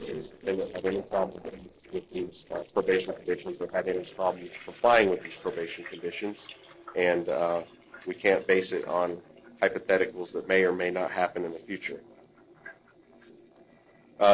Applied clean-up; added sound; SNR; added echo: neural separator model SepFormer DNS4.